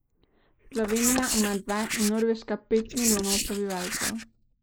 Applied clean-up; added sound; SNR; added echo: neural mask model Resemble Enhance denoiser.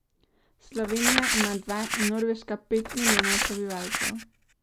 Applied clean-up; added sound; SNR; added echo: none; Crumpling, crinkling; -1 dB; none.